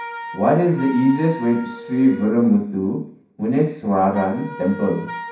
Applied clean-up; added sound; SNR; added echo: none; Wind instrument, woodwind instrument; 15 dB; reverberation time 0.6 s.